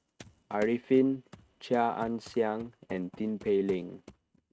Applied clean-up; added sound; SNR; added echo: neural mask model RNNoise.